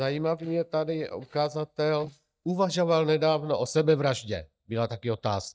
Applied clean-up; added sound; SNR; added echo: neural mask model DeepFilterNet 3.